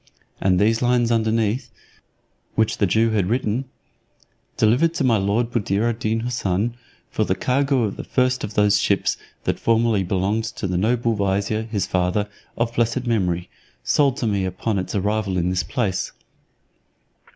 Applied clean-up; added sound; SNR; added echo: none; none; none; none.